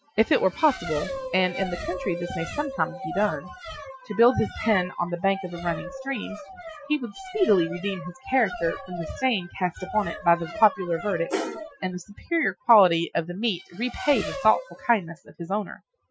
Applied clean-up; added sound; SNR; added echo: classical method Wiener filter.